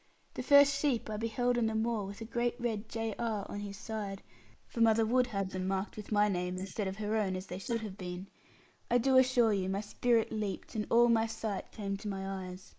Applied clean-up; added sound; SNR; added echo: neural mask model Resemble Enhance denoiser.